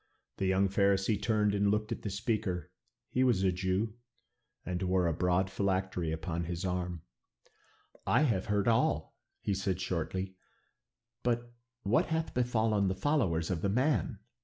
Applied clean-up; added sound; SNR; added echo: none; none; none; none.